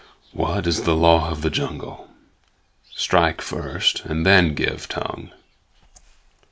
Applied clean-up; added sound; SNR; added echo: none; none; none; none.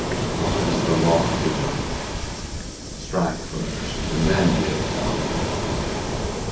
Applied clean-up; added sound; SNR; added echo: none; Waves, surf; -2 dB; reverberation time 0.6 s.